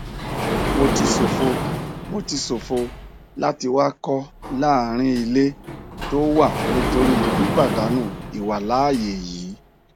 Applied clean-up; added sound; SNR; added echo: none; Sliding door; 3 dB; none.